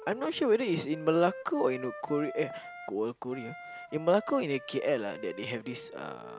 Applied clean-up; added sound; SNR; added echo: none; Wind instrument, woodwind instrument; 14 dB; none.